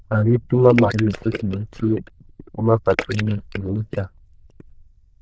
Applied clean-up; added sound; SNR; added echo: neural diffusion model UNIVERSE++.